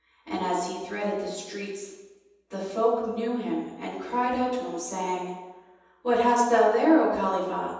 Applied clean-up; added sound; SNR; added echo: none; none; none; reverberation time 1.1 s.